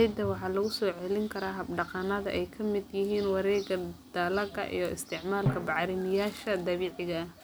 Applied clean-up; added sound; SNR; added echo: none; Drum; 13 dB; none.